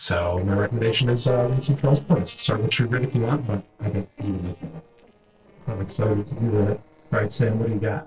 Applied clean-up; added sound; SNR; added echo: neural separator model SepFormer DNS4.